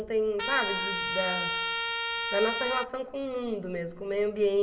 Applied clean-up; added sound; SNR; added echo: none; Trumpet; 1 dB; reverberation time 2.1 s.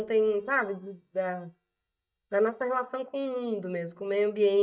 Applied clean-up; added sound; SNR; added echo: neural mask model DeepFilterNet 3.